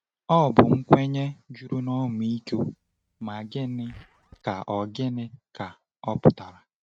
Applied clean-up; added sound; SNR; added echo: neural mask model RNNoise.